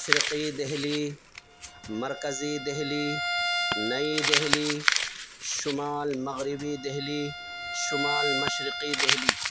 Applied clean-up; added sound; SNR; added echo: none; Crumpling, crinkling + Bowed string instrument; -2 dB; none.